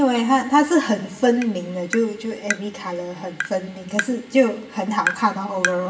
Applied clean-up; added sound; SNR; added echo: none; Tap; 10 dB; reverberation time 0.7 s.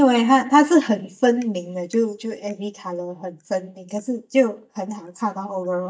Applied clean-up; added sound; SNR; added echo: neural mask model DeepFilterNet 3.